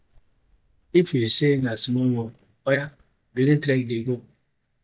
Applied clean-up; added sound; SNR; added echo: neural mask model DeepFilterNet 3.